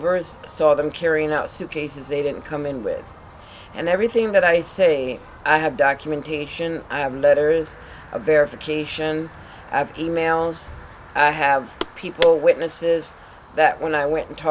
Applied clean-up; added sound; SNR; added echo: none; none; none; none.